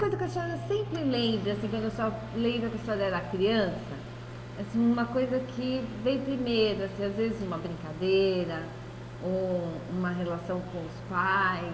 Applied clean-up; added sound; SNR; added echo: none; Microwave oven; 10 dB; reverberation time 1.6 s.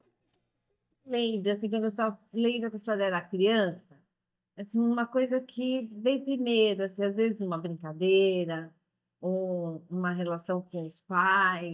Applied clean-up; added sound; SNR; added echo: neural mask model DeepFilterNet 3.